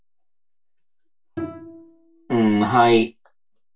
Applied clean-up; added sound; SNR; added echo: none; Bowed string instrument; 16 dB; reverberation time 0.1 s.